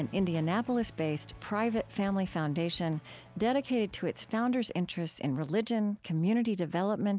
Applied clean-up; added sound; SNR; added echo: none; none; none; none.